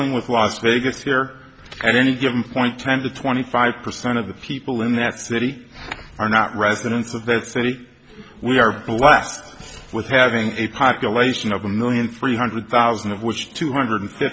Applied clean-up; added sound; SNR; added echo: none; none; none; none.